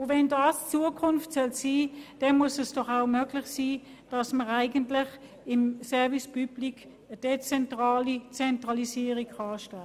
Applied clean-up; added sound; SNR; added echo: none; none; none; none.